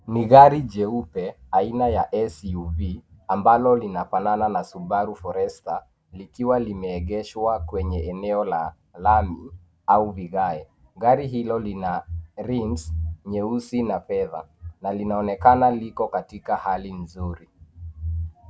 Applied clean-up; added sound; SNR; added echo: none; none; none; none.